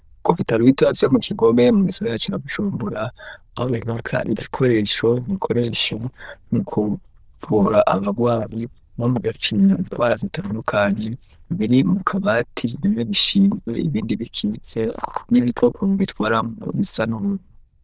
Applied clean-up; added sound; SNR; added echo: neural diffusion model UNIVERSE++.